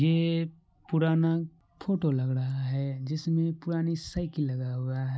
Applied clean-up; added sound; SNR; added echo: none; none; none; none.